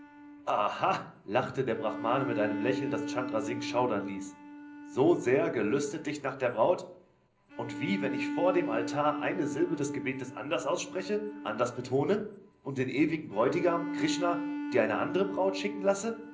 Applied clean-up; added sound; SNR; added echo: none; Bowed string instrument; 8 dB; reverberation time 0.5 s.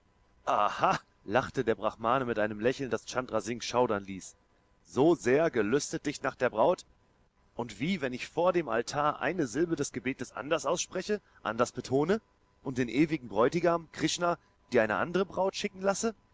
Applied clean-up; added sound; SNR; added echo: none; none; none; none.